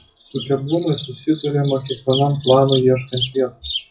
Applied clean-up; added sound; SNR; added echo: classical method WPE with log-MMSE.